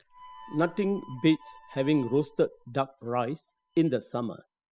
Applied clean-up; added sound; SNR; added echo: classical method spectral subtraction.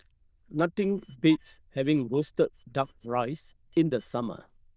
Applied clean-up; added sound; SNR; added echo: neural diffusion model UNIVERSE++.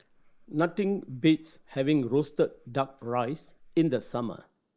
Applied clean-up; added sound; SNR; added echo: neural mask model Resemble Enhance denoiser.